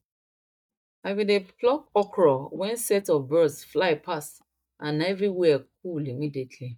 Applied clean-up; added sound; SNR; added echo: neural mask model DeepFilterNet 3.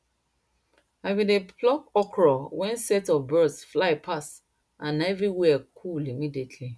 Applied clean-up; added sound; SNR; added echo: none; none; none; none.